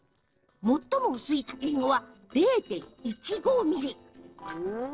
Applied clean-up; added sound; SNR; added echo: neural separator model SepFormer DNS4.